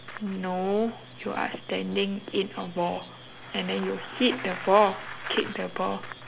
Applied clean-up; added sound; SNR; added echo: none; Bicycle; 15 dB; none.